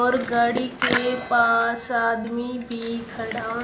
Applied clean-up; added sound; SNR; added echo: none; Waves, surf; 18 dB; none.